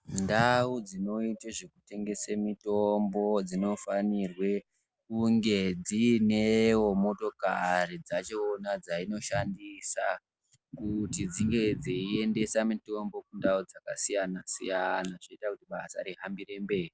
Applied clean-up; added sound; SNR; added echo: none; none; none; none.